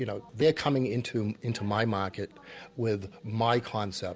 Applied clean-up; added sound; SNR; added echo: none; none; none; none.